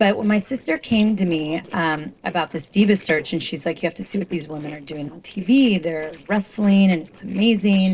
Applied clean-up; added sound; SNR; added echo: neural separator model SepFormer DNS4.